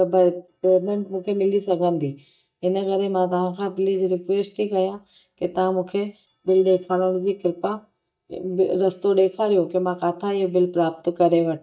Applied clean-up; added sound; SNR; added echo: neural mask model DeepFilterNet 3.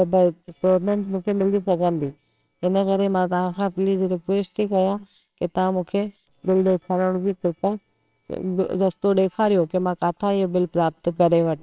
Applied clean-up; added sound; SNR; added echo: neural separator model SepFormer WHAMR!.